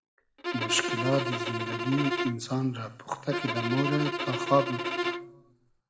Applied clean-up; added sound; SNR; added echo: none; Bowed string instrument; 2 dB; reverberation time 2.1 s.